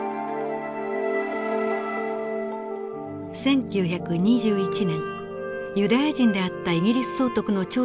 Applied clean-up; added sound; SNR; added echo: none; none; none; none.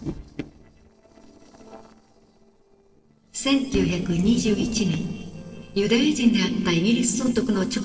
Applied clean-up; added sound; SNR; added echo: neural separator model SepFormer DNS4.